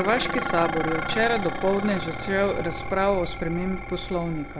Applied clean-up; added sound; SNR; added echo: none; Dishes, pots, and pans; 6 dB; none.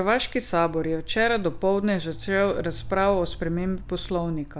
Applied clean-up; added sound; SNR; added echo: none; none; none; none.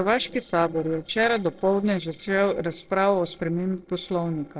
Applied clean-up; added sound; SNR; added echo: neural separator model SepFormer DNS4.